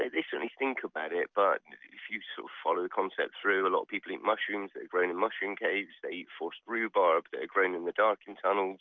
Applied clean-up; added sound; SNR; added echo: none; none; none; none.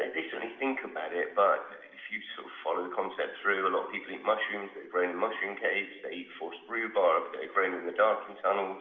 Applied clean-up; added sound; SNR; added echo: none; none; none; reverberation time 0.9 s.